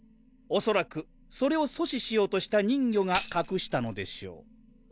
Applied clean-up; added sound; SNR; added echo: none; Tambourine; 13 dB; none.